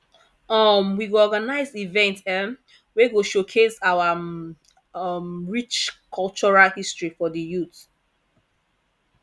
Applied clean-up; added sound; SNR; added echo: none; none; none; none.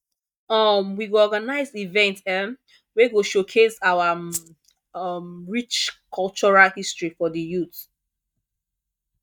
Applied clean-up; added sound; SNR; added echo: neural mask model DeepFilterNet 3.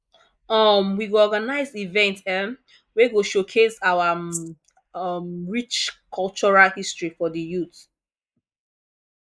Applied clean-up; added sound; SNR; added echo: neural mask model Resemble Enhance denoiser.